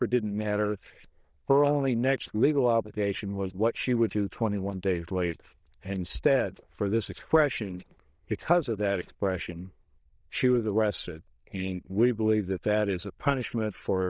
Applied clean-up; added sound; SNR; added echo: neural diffusion model UNIVERSE++.